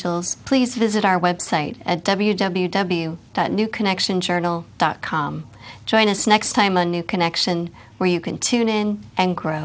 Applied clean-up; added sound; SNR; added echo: none; none; none; none.